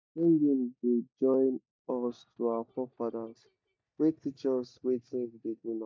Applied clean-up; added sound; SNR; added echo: neural mask model DeepFilterNet 3.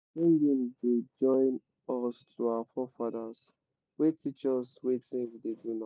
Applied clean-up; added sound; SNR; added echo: none; none; none; none.